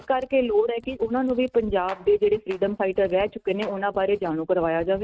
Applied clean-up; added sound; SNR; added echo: neural mask model RNNoise.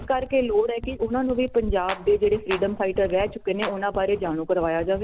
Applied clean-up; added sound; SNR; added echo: none; Writing + Clapping; 13 dB; none.